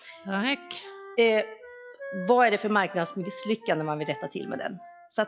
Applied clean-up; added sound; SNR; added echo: classical method log-MMSE.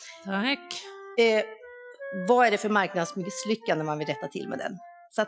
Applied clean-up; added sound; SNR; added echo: classical method Wiener filter.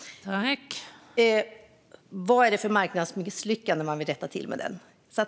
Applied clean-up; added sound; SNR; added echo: none; none; none; none.